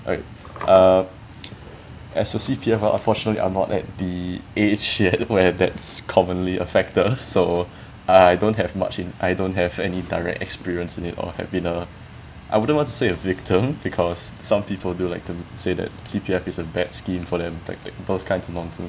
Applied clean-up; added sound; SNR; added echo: none; none; none; none.